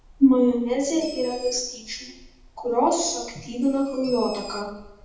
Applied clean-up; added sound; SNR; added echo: none; Bird; 20 dB; reverberation time 0.8 s.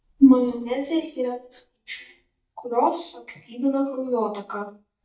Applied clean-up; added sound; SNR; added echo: neural mask model DeepFilterNet 3.